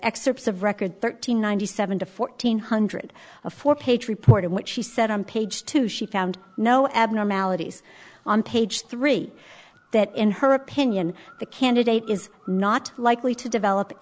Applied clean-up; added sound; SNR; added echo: none; none; none; none.